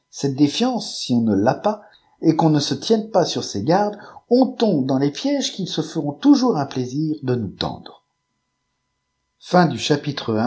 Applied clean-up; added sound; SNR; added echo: none; none; none; none.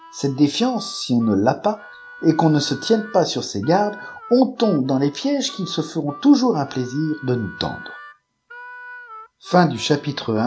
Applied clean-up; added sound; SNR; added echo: none; Harmonica; 20 dB; none.